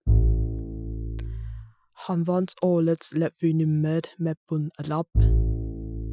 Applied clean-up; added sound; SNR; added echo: classical method Wiener filter.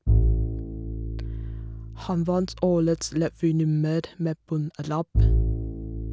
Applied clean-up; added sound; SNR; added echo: none; Bowed string instrument; -1 dB; none.